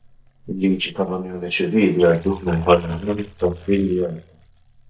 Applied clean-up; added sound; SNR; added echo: neural mask model DeepFilterNet 3.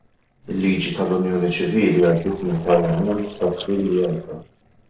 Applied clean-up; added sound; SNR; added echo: neural separator model SepFormer DNS4.